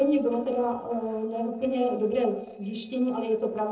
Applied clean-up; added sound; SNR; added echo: neural separator model SepFormer DNS4.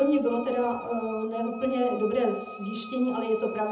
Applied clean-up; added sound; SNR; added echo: none; Wind instrument, woodwind instrument; 15 dB; reverberation time 0.7 s.